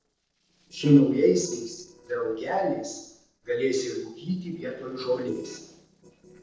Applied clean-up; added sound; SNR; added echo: neural separator model SepFormer DNS4.